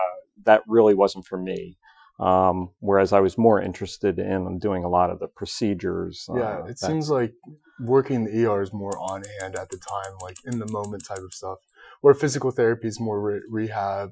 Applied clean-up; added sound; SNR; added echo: classical method Wiener filter.